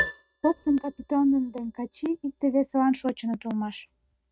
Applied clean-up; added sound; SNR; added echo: neural mask model RNNoise.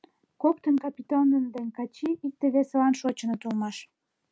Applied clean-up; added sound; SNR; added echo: none; none; none; none.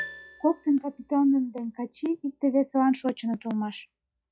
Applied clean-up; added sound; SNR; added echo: classical method log-MMSE.